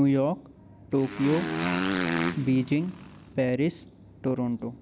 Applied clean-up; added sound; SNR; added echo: none; Motorcycle; 3 dB; none.